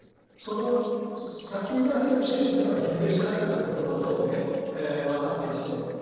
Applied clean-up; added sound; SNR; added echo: neural separator model SepFormer DNS4.